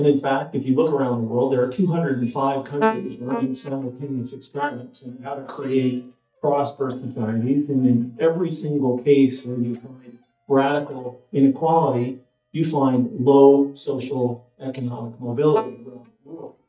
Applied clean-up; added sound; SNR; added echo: neural mask model DeepFilterNet 3.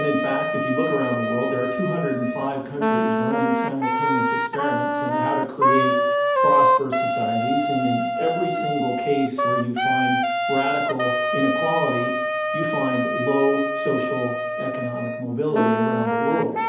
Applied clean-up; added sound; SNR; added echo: none; Wind instrument, woodwind instrument; -3 dB; reverberation time 2.2 s.